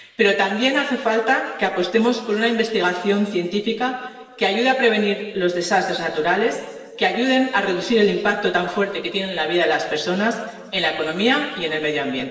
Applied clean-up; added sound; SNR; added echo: none; none; none; reverberation time 1.3 s.